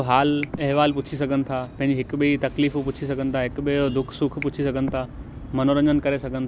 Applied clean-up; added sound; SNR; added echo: none; Breathing + Finger snapping; 20 dB; none.